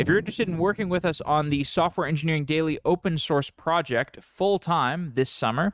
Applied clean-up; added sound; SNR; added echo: neural mask model RNNoise.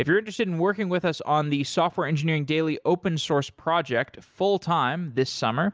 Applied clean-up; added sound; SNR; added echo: none; none; none; none.